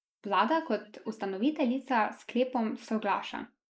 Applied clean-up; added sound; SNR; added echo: neural mask model Resemble Enhance denoiser.